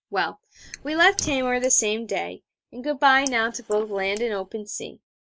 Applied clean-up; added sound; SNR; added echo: neural mask model Resemble Enhance denoiser.